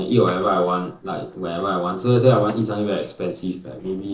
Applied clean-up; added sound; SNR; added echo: neural separator model SepFormer DNS4.